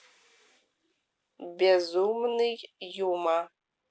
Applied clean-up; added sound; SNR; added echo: none; none; none; none.